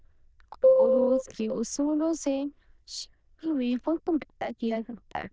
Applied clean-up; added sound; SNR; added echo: neural diffusion model UNIVERSE++.